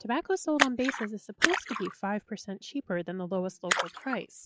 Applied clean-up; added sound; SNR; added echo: classical method log-MMSE.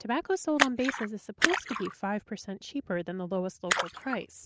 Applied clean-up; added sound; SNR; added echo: none; Splash, splatter; 2 dB; none.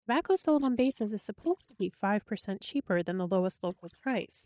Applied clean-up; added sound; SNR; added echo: neural mask model DeepFilterNet 3.